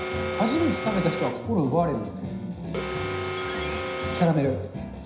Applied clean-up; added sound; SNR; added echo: none; Alarm; 6 dB; reverberation time 0.9 s.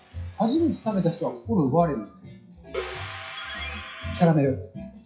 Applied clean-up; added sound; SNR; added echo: classical method WPE with log-MMSE.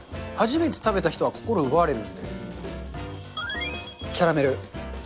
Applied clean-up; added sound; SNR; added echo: none; none; none; none.